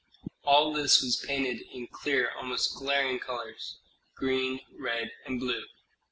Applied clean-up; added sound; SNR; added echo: none; none; none; none.